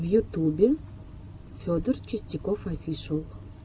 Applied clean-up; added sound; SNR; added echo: none; none; none; none.